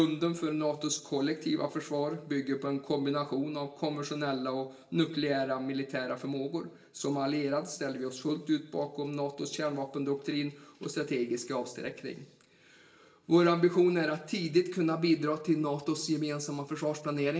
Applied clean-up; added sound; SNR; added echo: none; none; none; reverberation time 1.3 s.